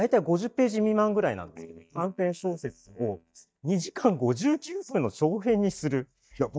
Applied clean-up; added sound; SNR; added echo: neural mask model DeepFilterNet 3.